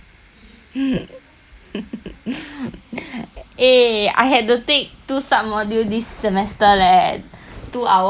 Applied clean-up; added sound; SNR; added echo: none; none; none; none.